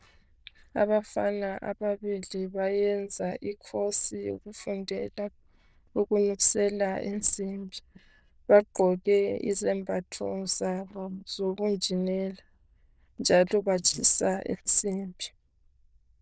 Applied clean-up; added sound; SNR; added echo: neural diffusion model UNIVERSE++.